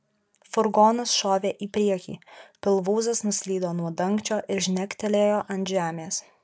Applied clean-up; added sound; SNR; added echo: none; none; none; none.